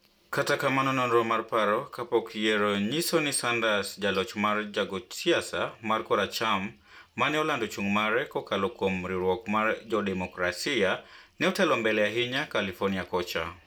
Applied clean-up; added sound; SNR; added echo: none; none; none; none.